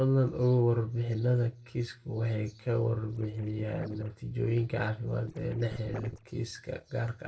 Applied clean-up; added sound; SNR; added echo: neural separator model SepFormer DNS4.